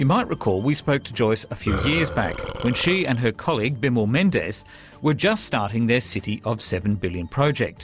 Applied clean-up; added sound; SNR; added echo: none; Burping, eructation; 7 dB; none.